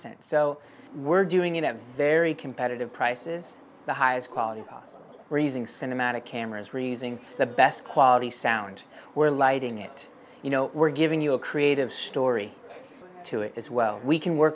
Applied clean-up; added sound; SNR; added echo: none; none; none; none.